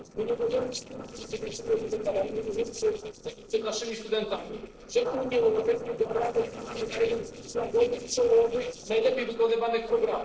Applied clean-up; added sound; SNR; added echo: neural separator model SepFormer DNS4.